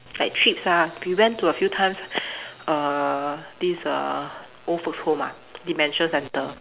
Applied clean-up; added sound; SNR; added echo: none; none; none; none.